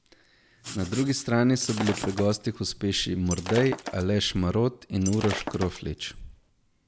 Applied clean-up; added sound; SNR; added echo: none; Shatter + Writing; 11 dB; none.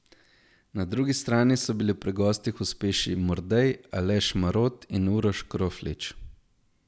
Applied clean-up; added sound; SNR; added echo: none; none; none; none.